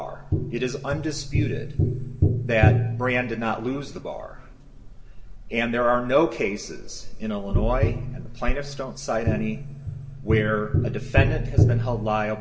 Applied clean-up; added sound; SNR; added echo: none; Tap; 0 dB; reverberation time 1.7 s.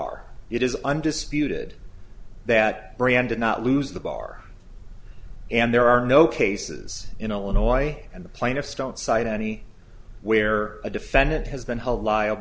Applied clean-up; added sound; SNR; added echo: none; none; none; none.